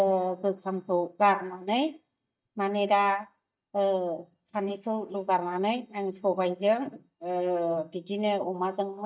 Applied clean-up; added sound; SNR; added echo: neural mask model DeepFilterNet 3.